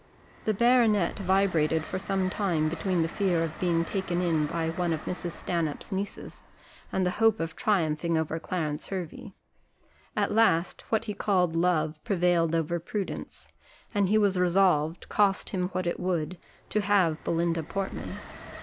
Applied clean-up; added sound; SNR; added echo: none; Train; 18 dB; none.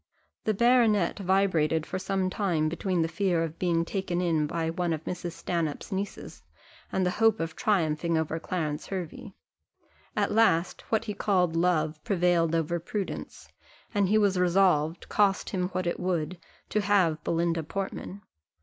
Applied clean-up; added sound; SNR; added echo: none; none; none; none.